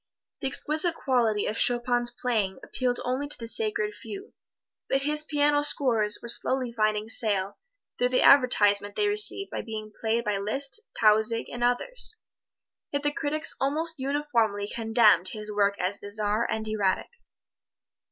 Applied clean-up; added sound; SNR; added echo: none; none; none; none.